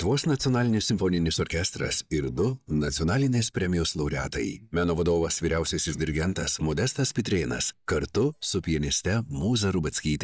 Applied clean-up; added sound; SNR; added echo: neural mask model DeepFilterNet 3.